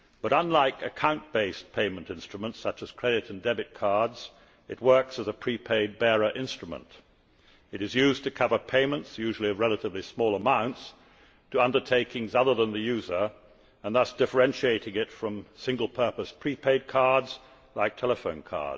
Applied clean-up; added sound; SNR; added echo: none; none; none; reverberation time 1.1 s.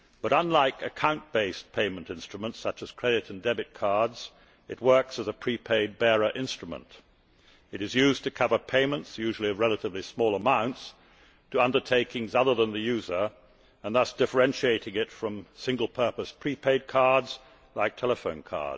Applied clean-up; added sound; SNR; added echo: none; none; none; none.